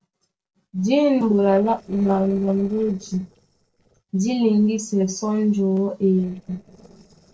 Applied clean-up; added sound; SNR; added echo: neural separator model SepFormer DNS4.